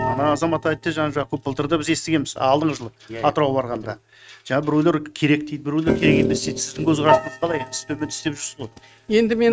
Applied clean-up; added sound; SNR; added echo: neural mask model RNNoise.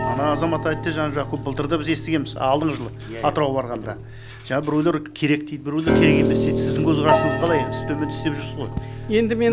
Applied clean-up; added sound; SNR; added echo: none; Piano; 2 dB; none.